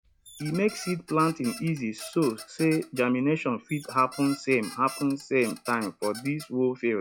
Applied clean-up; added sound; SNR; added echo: classical method log-MMSE.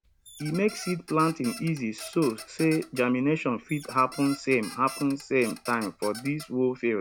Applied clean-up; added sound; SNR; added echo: none; Squeak; 17 dB; none.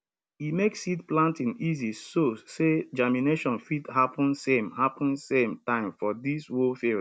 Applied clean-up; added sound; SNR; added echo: none; none; none; none.